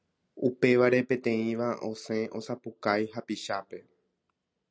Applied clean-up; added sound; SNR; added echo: none; none; none; none.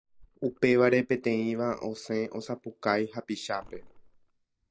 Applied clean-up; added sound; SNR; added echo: neural mask model DeepFilterNet 3.